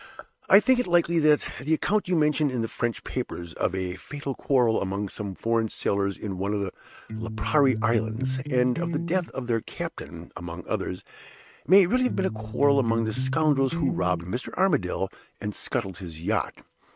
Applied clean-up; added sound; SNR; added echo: neural mask model RNNoise.